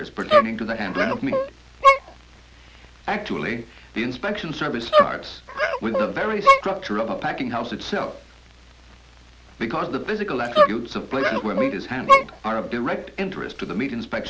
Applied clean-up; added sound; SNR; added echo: none; Dog; -4 dB; none.